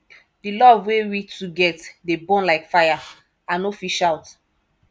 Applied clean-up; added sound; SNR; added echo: none; none; none; none.